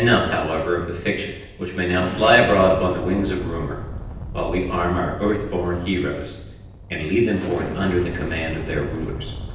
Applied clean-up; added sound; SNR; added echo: none; Explosion; 11 dB; reverberation time 0.9 s.